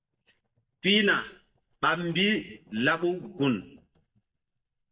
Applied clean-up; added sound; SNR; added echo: neural mask model DeepFilterNet 3.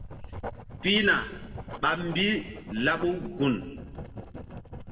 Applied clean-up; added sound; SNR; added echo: none; Writing; 11 dB; reverberation time 1.1 s.